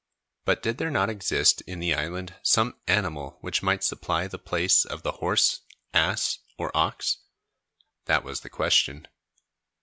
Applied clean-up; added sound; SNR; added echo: none; none; none; none.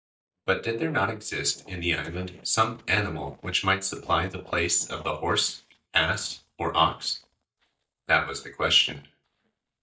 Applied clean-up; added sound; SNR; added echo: neural mask model DeepFilterNet 3.